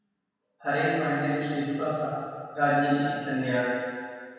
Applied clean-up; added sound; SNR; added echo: none; none; none; reverberation time 1.9 s.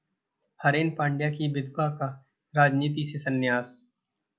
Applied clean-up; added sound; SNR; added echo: none; none; none; none.